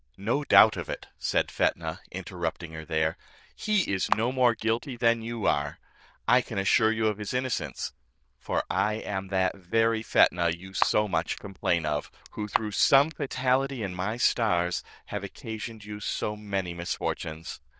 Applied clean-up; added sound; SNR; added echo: neural diffusion model UNIVERSE++.